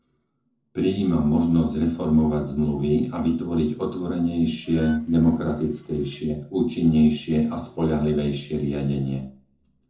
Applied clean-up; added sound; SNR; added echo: neural separator model SepFormer DNS4.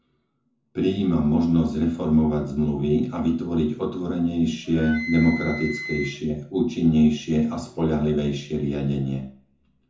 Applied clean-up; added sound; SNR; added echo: none; Wind instrument, woodwind instrument; 13 dB; reverberation time 0.6 s.